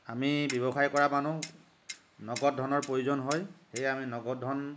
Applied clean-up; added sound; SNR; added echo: none; Clock; 15 dB; none.